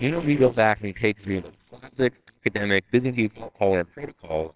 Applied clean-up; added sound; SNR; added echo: neural separator model SepFormer WHAMR!.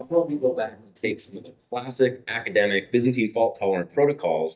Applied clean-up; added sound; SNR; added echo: neural mask model DeepFilterNet 3.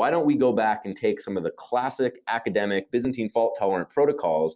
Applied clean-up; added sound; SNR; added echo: none; none; none; none.